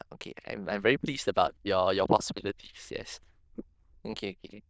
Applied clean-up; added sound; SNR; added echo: neural diffusion model UNIVERSE++.